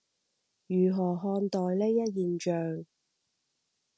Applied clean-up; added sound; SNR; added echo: none; none; none; none.